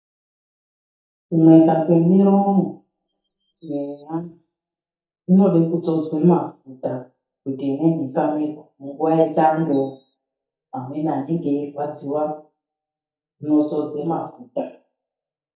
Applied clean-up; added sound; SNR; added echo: neural mask model DeepFilterNet 3.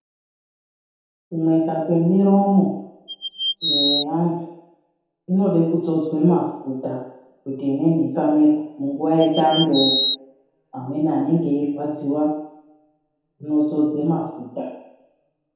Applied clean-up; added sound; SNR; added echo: none; Bird vocalization, bird call, bird song; -2 dB; reverberation time 0.8 s.